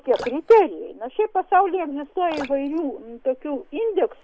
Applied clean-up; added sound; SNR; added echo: none; Drip; 19 dB; none.